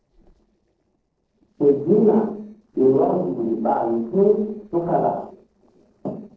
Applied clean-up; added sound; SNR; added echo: neural separator model SepFormer DNS4.